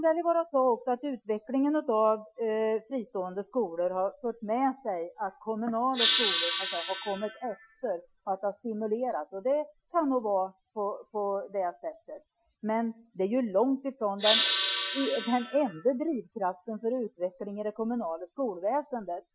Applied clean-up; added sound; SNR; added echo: classical method Wiener filter.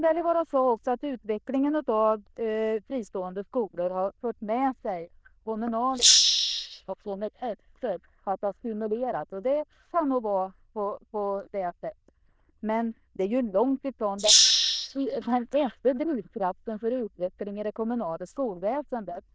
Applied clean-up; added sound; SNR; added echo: neural diffusion model UNIVERSE++.